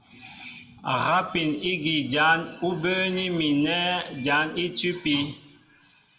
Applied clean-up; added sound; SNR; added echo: none; none; none; reverberation time 0.6 s.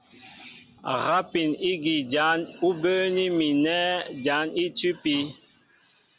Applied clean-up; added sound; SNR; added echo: none; none; none; none.